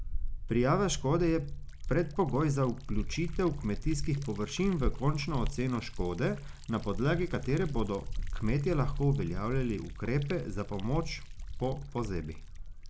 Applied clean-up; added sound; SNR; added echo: none; Liquid; 4 dB; none.